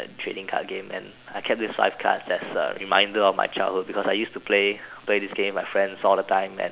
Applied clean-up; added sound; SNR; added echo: none; none; none; none.